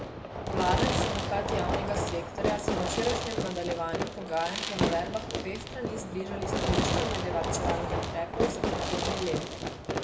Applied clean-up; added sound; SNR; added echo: none; Fireworks; -4 dB; reverberation time 1.1 s.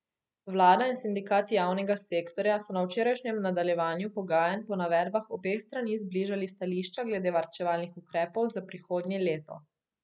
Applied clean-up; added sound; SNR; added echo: none; none; none; none.